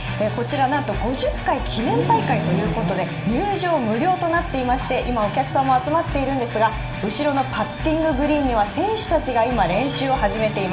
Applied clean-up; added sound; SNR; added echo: none; Chatter / Car passing by / Motorcycle / Traffic noise, roadway noise / Accelerating, revving, vroom; 12 dB; reverberation time 0.7 s.